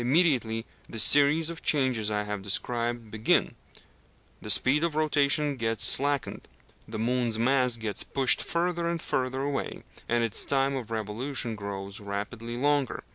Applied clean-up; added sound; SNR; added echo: none; none; none; none.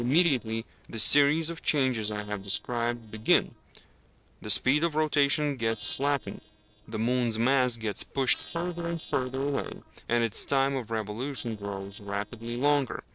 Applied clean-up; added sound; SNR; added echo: neural separator model SepFormer DNS4.